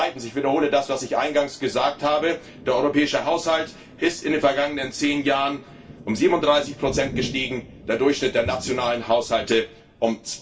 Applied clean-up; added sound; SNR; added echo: none; Thunder; 17 dB; reverberation time 0.2 s.